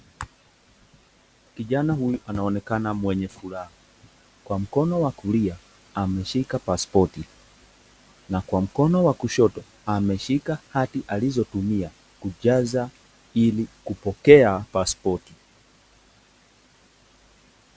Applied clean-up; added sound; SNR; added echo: none; none; none; none.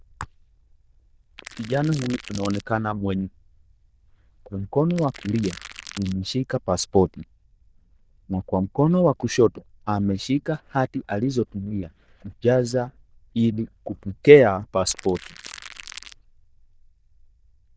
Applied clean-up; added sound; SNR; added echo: neural diffusion model UNIVERSE++.